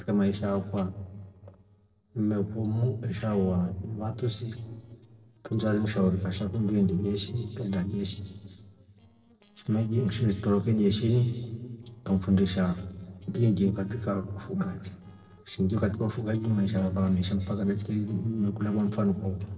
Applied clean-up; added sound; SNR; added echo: neural separator model SepFormer DNS4.